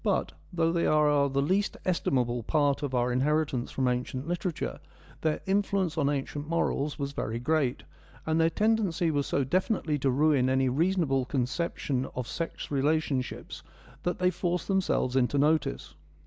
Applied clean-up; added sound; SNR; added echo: none; none; none; none.